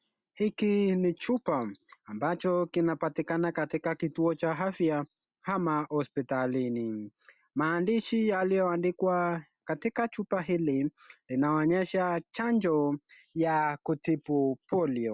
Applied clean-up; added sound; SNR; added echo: none; none; none; none.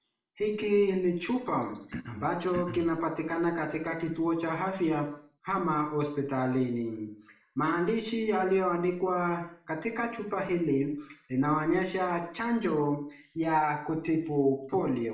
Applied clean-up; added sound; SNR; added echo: none; Cough; 11 dB; reverberation time 0.5 s.